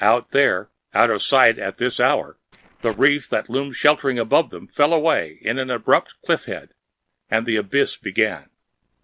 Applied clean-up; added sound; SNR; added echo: neural separator model SepFormer DNS4.